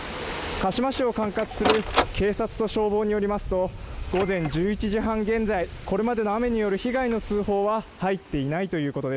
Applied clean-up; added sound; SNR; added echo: none; Printer; 10 dB; none.